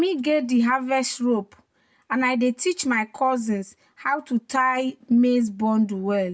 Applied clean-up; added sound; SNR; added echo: none; none; none; none.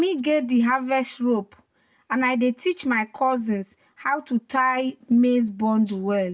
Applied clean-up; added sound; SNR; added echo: none; Rattle (instrument); 19 dB; none.